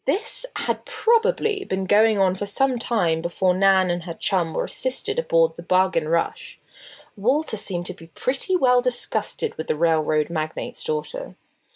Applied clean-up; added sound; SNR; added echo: none; none; none; none.